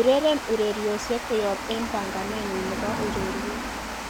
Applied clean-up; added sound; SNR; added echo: none; Water; 5 dB; none.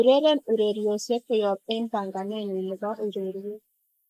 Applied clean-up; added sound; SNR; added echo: neural mask model Resemble Enhance denoiser.